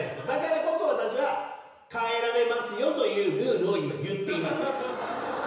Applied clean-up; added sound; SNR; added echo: none; none; none; reverberation time 1.0 s.